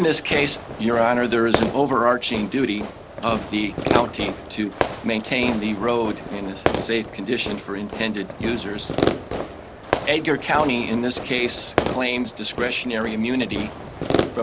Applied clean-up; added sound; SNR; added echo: none; Fireworks; 4 dB; none.